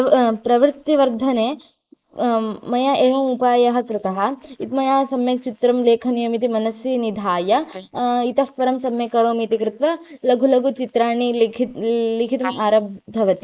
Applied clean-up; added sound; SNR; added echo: neural mask model Resemble Enhance denoiser.